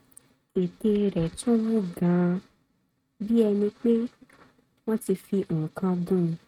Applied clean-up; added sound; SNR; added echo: neural mask model RNNoise.